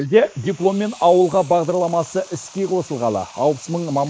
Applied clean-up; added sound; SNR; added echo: neural mask model Resemble Enhance denoiser.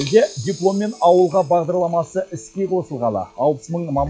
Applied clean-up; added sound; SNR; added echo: classical method log-MMSE.